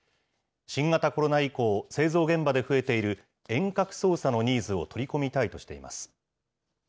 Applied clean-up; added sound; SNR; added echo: none; none; none; none.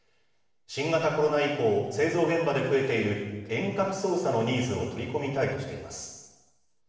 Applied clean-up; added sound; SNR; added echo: none; none; none; reverberation time 1.0 s.